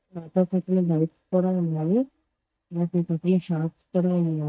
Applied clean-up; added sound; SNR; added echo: neural mask model DeepFilterNet 3.